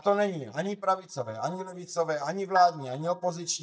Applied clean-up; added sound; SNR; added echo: neural mask model DeepFilterNet 3.